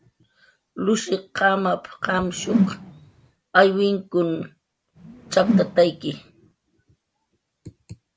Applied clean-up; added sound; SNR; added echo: none; Whoosh, swoosh, swish; 2 dB; none.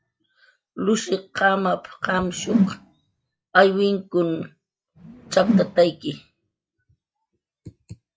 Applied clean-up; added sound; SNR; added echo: classical method log-MMSE.